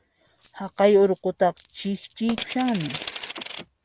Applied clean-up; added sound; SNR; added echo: none; Coin (dropping); 14 dB; none.